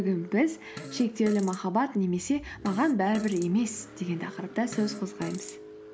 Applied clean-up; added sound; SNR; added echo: none; Car + Fart; 15 dB; none.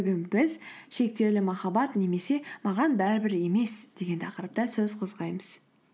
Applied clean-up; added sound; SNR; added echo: none; none; none; none.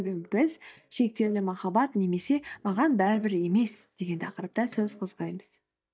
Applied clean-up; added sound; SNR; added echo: neural mask model DeepFilterNet 3.